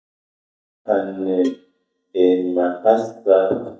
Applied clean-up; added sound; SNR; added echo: neural mask model DeepFilterNet 3.